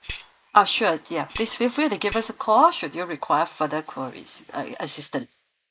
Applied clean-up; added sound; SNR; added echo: neural mask model Resemble Enhance denoiser.